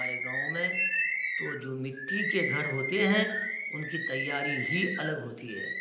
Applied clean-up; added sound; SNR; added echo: none; Bird; -1 dB; reverberation time 0.9 s.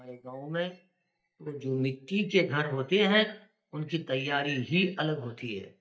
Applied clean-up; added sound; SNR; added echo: neural mask model DeepFilterNet 3.